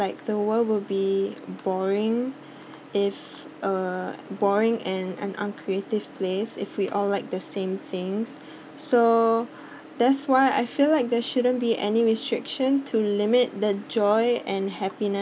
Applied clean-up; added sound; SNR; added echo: none; none; none; none.